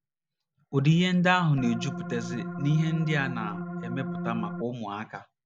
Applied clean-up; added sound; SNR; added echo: none; Organ; 6 dB; none.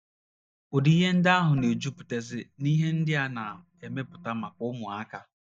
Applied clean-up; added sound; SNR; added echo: neural mask model DeepFilterNet 3.